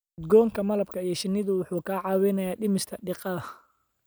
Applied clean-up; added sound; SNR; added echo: none; none; none; none.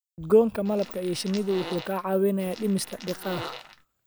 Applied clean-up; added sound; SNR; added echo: none; Fart; 15 dB; none.